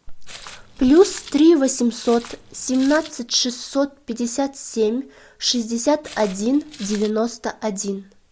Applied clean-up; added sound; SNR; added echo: none; Walk, footsteps; 18 dB; none.